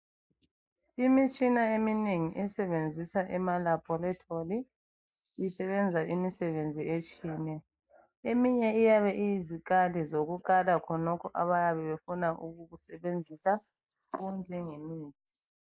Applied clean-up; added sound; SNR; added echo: neural mask model Resemble Enhance denoiser.